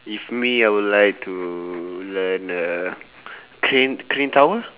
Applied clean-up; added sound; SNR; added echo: none; none; none; none.